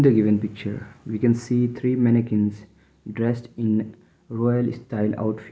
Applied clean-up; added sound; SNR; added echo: none; none; none; none.